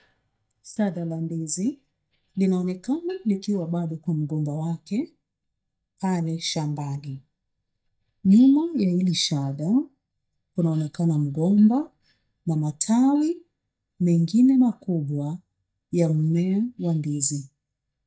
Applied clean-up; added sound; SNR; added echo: neural mask model DeepFilterNet 3.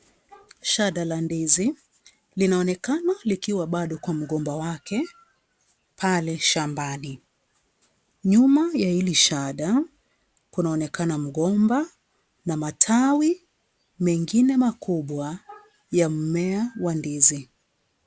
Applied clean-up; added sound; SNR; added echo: none; none; none; none.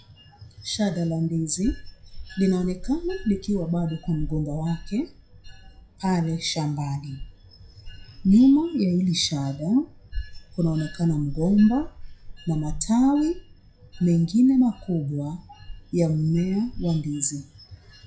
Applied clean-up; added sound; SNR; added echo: classical method WPE with log-MMSE.